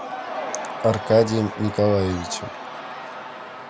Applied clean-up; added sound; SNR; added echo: none; Crowd / Cheering; 9 dB; none.